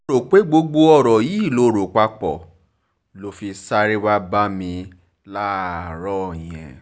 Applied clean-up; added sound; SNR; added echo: none; none; none; none.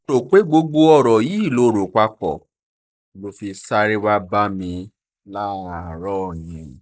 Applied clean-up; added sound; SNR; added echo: neural mask model Resemble Enhance denoiser.